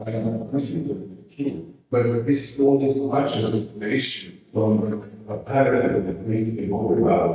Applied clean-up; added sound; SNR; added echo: neural mask model DeepFilterNet 3.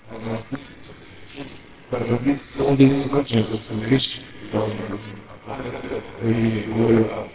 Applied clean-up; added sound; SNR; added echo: neural separator model SepFormer WHAMR!.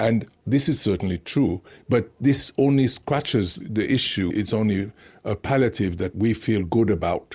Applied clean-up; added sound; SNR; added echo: none; none; none; none.